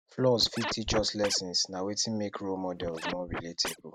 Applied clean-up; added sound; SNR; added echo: neural mask model RNNoise.